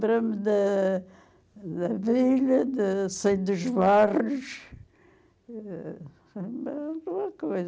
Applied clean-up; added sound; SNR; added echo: none; none; none; none.